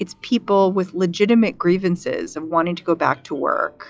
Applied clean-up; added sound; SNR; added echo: classical method log-MMSE.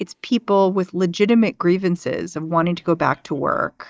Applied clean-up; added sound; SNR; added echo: neural mask model DeepFilterNet 3.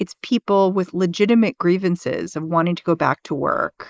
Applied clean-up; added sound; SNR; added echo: neural mask model Resemble Enhance denoiser.